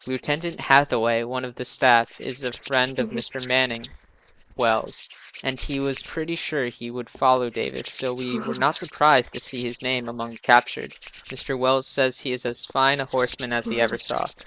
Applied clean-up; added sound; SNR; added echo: neural mask model Resemble Enhance denoiser.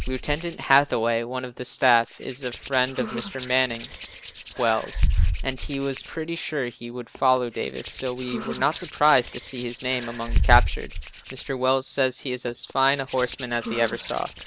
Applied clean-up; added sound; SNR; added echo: none; Hands; 3 dB; none.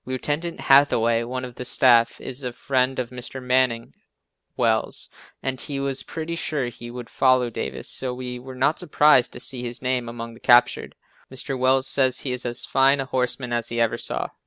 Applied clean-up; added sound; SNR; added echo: none; none; none; none.